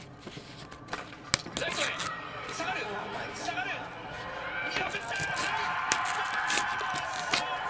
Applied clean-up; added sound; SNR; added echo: none; Tearing; 5 dB; reverberation time 1.9 s.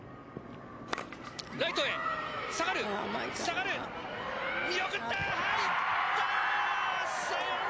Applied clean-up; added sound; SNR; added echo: none; none; none; none.